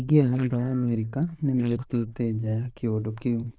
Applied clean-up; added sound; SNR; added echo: neural diffusion model UNIVERSE++.